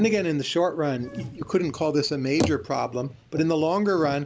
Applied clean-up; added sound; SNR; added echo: none; Bicycle; 12 dB; none.